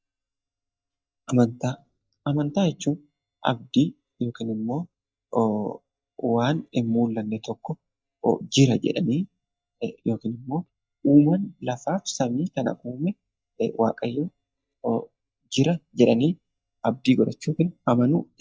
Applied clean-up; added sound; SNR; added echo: neural mask model DeepFilterNet 3.